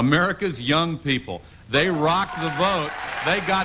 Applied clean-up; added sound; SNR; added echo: none; none; none; none.